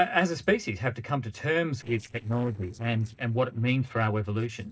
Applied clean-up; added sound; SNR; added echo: neural separator model SepFormer DNS4.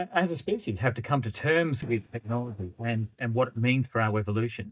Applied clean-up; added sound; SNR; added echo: neural mask model DeepFilterNet 3.